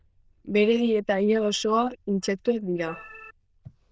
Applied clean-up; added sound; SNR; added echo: neural diffusion model UNIVERSE++.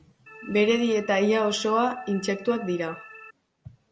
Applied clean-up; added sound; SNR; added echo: none; Organ; 19 dB; none.